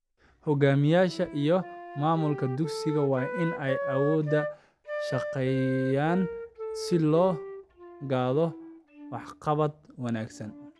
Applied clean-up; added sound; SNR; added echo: none; Wind instrument, woodwind instrument; 9 dB; none.